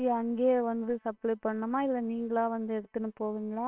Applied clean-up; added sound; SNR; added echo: neural separator model SepFormer WHAMR!.